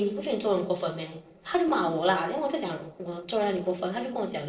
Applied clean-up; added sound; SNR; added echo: neural separator model SepFormer DNS4.